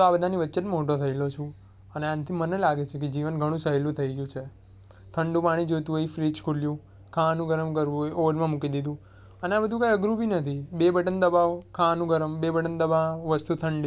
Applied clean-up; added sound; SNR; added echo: none; none; none; none.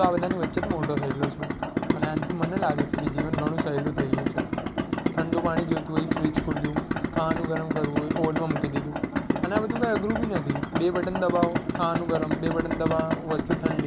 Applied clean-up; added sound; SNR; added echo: none; Idling; -1 dB; none.